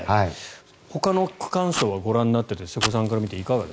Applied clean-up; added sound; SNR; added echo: none; Fire; 12 dB; none.